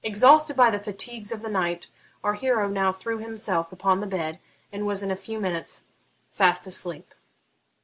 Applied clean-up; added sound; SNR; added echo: none; none; none; none.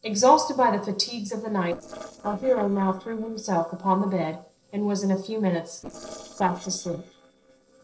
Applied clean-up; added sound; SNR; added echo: neural separator model SepFormer DNS4.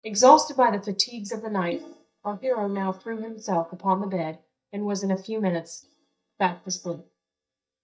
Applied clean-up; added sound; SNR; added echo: neural mask model DeepFilterNet 3.